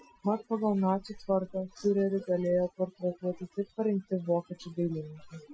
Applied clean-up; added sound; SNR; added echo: classical method Wiener filter.